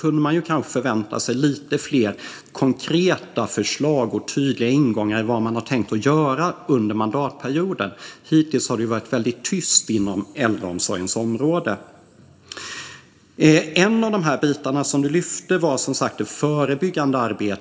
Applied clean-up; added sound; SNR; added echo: none; none; none; reverberation time 0.7 s.